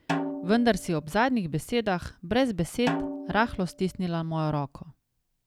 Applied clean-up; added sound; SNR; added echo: none; Snare drum; 9 dB; none.